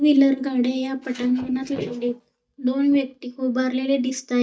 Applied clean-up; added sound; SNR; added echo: neural mask model DeepFilterNet 3.